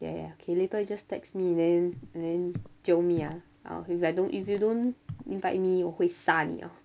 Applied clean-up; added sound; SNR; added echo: none; Walk, footsteps; 17 dB; none.